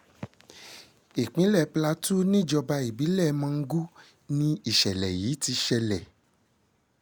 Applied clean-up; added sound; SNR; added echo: none; none; none; none.